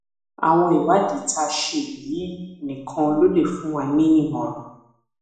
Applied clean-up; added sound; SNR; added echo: none; none; none; reverberation time 0.9 s.